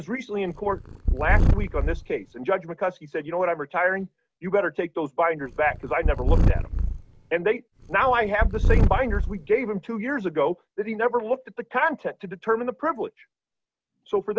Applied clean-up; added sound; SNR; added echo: none; Purr; -3 dB; none.